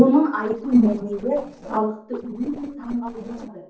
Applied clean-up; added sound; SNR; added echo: neural separator model SepFormer DNS4.